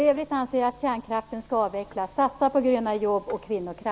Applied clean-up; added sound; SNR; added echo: none; none; none; none.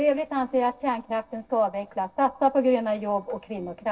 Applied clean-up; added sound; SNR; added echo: neural separator model SepFormer DNS4.